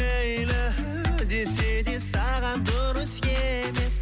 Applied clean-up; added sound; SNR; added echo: none; none; none; none.